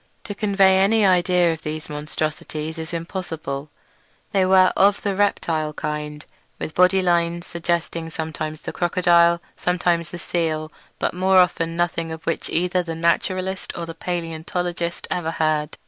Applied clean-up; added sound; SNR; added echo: none; none; none; none.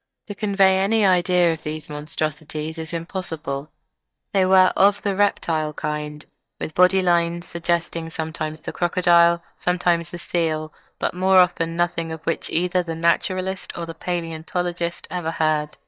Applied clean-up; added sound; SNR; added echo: neural mask model DeepFilterNet 3.